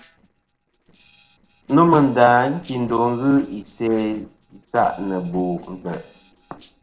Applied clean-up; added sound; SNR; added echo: neural separator model SepFormer DNS4.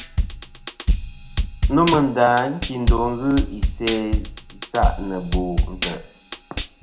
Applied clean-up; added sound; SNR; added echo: none; Drum kit; 0 dB; reverberation time 0.4 s.